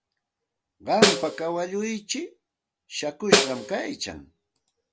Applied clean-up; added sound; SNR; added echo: none; Snare drum; -4 dB; none.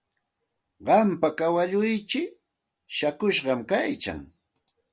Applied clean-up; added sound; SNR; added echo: none; none; none; none.